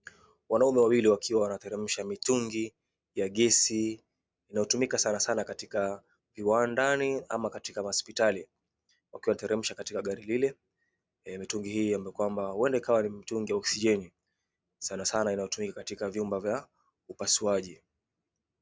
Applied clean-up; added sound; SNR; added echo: none; none; none; none.